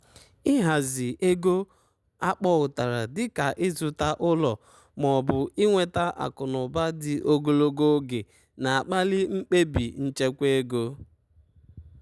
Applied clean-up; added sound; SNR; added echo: none; none; none; none.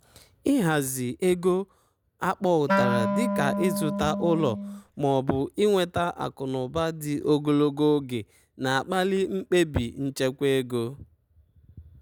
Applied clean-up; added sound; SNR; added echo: none; Wind instrument, woodwind instrument; 2 dB; none.